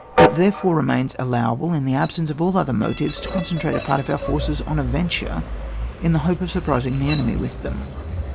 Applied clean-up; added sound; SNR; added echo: none; Train; 4 dB; none.